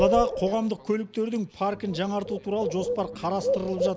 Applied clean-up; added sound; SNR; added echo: none; Bird; 3 dB; none.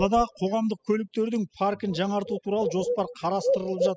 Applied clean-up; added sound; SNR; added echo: classical method spectral subtraction.